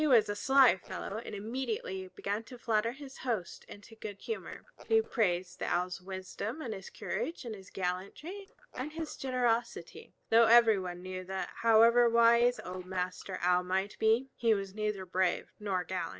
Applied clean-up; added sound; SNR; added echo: neural separator model SepFormer DNS4.